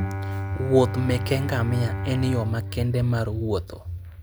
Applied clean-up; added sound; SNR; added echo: none; Bowed string instrument; 6 dB; none.